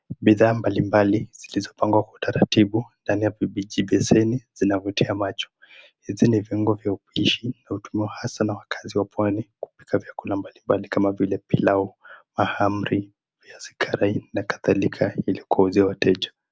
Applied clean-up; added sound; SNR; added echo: none; none; none; none.